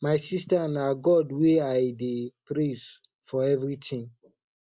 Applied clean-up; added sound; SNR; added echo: none; none; none; none.